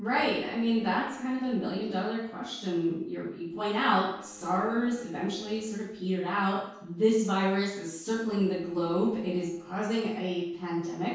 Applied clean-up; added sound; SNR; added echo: neural separator model SepFormer DNS4.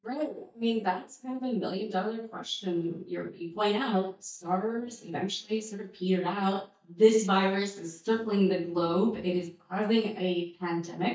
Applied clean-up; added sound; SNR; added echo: neural mask model DeepFilterNet 3.